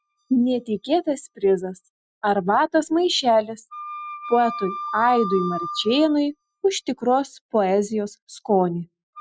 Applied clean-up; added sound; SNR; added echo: classical method Wiener filter.